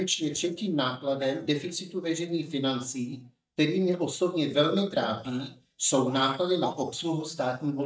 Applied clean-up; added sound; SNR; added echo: neural mask model DeepFilterNet 3.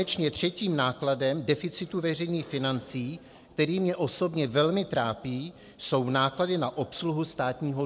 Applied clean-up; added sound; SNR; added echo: none; none; none; none.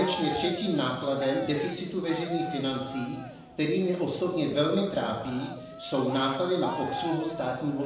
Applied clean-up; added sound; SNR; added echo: none; Cheering; 11 dB; reverberation time 1.0 s.